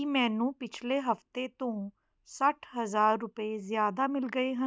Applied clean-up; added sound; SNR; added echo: none; none; none; none.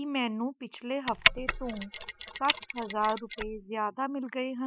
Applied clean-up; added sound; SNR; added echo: classical method spectral subtraction.